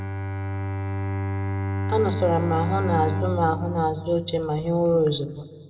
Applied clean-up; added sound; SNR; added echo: none; Bowed string instrument; 3 dB; reverberation time 1.1 s.